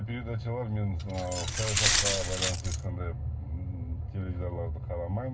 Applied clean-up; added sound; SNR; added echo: none; Glass; -3 dB; reverberation time 0.2 s.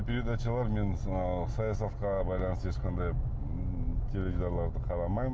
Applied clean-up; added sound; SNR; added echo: none; none; none; none.